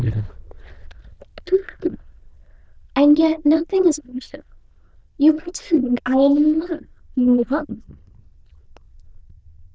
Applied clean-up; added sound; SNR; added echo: neural diffusion model UNIVERSE++.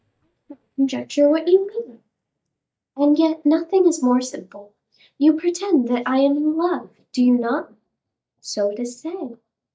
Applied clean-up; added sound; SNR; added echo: neural mask model DeepFilterNet 3.